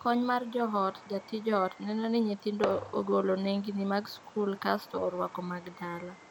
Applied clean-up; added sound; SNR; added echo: none; Fireworks; 16 dB; none.